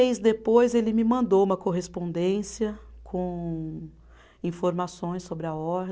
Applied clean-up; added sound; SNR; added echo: none; none; none; none.